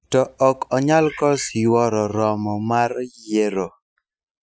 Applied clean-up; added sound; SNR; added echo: classical method Wiener filter.